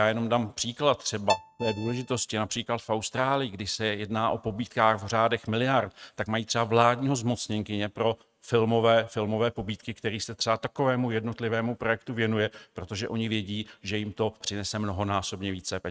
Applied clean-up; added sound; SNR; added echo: neural mask model RNNoise.